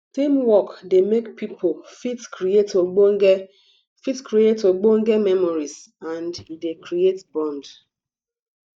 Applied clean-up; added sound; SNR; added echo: neural mask model DeepFilterNet 3.